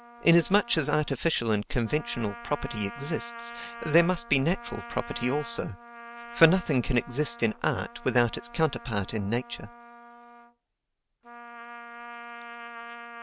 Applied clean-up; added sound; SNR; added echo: none; Trumpet; 15 dB; none.